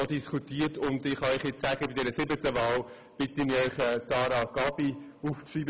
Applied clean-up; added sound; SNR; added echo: none; none; none; none.